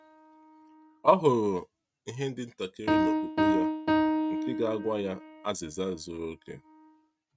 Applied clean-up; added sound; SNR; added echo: neural mask model RNNoise.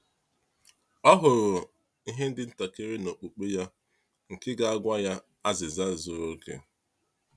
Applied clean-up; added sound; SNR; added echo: none; none; none; none.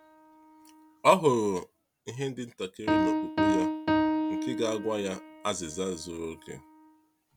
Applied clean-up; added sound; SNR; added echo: none; Piano; 1 dB; none.